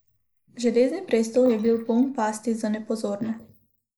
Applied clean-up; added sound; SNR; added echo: neural mask model Resemble Enhance denoiser.